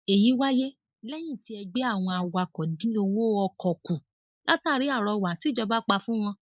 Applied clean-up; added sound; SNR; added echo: neural mask model Resemble Enhance denoiser.